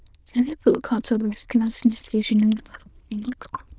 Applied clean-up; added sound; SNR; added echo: neural diffusion model UNIVERSE++.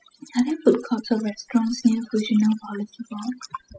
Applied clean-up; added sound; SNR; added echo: classical method spectral subtraction.